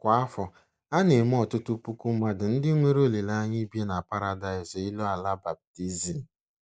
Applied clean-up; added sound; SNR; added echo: none; none; none; none.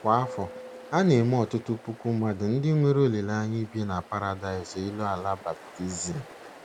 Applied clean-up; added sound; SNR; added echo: none; Ocean; 19 dB; none.